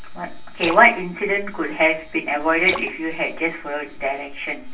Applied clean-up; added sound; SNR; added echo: none; Splash, splatter; 16 dB; reverberation time 0.3 s.